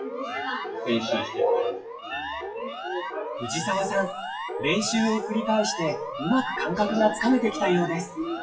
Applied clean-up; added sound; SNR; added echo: classical method WPE with log-MMSE.